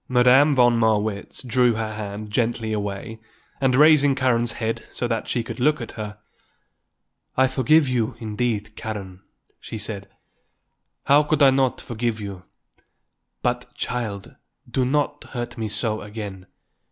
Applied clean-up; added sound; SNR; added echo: none; none; none; none.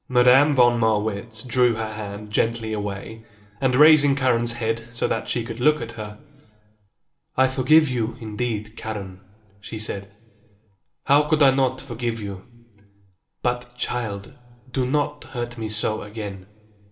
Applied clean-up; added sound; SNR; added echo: none; none; none; reverberation time 1.7 s.